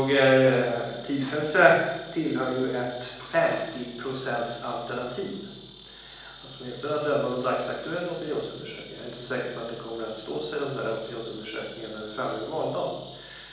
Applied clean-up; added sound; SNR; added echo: none; Insect; 20 dB; reverberation time 1.0 s.